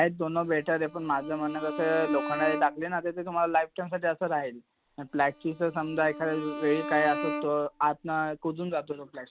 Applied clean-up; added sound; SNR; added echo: none; Bowed string instrument; 9 dB; none.